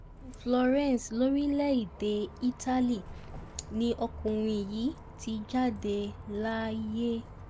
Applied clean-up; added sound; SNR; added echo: none; Bus; 15 dB; none.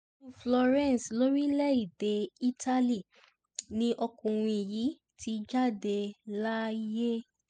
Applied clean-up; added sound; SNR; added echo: none; none; none; none.